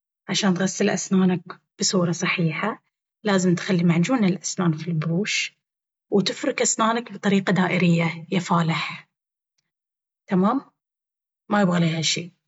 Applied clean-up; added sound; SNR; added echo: none; none; none; none.